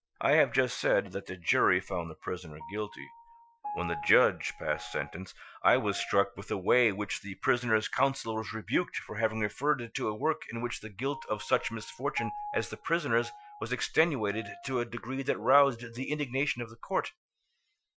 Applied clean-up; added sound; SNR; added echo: classical method Wiener filter.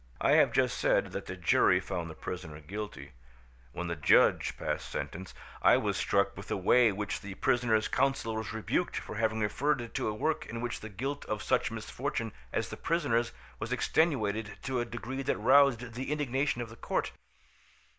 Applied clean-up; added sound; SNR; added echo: none; none; none; none.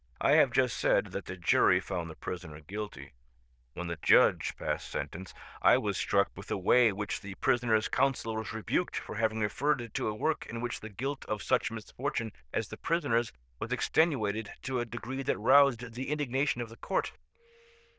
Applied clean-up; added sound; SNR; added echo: neural diffusion model UNIVERSE++.